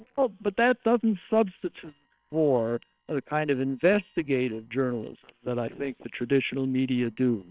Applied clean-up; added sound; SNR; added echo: neural separator model SepFormer WHAM!.